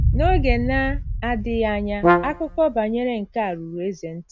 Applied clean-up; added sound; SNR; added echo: none; Brass instrument + Boom; 0 dB; none.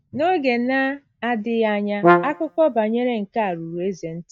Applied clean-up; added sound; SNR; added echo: neural mask model DeepFilterNet 3.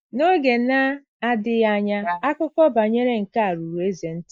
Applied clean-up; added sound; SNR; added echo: neural mask model Resemble Enhance denoiser.